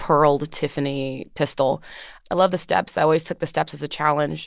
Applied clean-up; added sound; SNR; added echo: none; none; none; none.